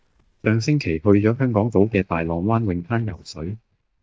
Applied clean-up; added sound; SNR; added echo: neural mask model DeepFilterNet 3.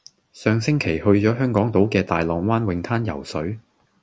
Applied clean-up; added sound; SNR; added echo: none; none; none; none.